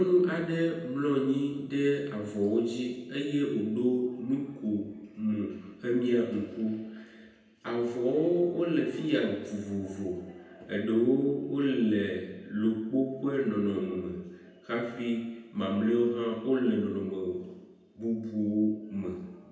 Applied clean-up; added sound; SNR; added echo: none; none; none; reverberation time 0.9 s.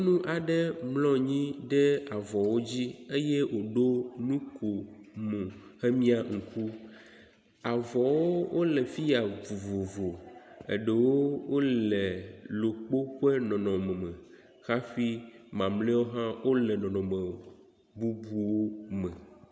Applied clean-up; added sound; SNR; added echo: none; none; none; none.